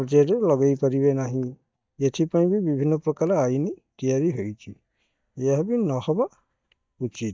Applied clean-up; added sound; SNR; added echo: neural mask model DeepFilterNet 3.